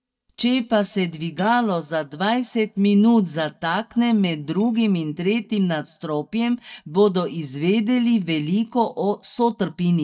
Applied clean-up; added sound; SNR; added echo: neural mask model DeepFilterNet 3.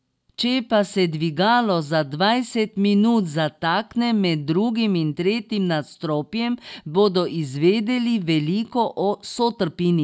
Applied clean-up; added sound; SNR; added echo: none; none; none; none.